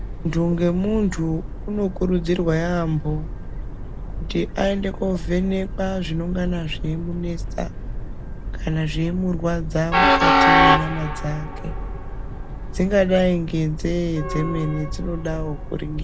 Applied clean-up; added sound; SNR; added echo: none; Train; 1 dB; none.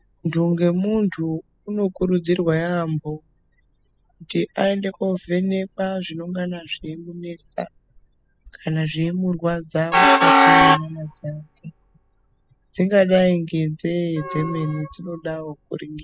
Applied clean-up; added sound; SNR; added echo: classical method spectral subtraction.